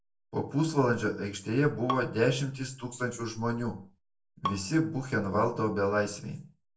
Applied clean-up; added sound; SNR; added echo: none; Bowed string instrument; 13 dB; reverberation time 0.3 s.